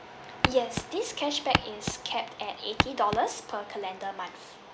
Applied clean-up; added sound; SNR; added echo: none; Walk, footsteps; -3 dB; none.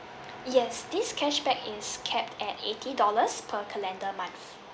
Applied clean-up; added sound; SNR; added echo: none; none; none; none.